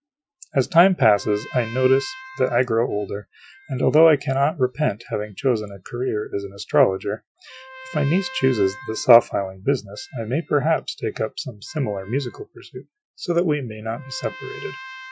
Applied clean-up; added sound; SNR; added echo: classical method Wiener filter.